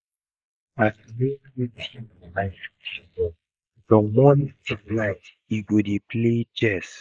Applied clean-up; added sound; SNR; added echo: neural mask model Resemble Enhance denoiser.